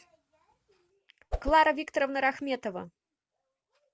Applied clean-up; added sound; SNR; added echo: none; Whoosh, swoosh, swish; 4 dB; none.